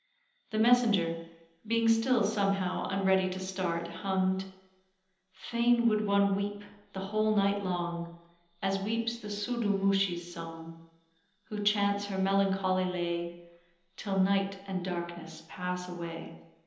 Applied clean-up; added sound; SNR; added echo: none; none; none; reverberation time 0.9 s.